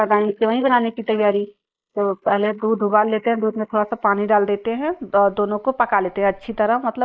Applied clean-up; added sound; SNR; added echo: neural mask model Resemble Enhance denoiser.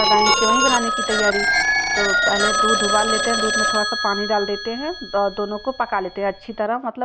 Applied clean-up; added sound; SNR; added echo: none; Telephone; -2 dB; none.